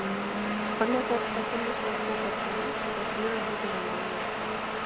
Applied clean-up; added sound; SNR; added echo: none; Domestic sounds, home sounds; -5 dB; none.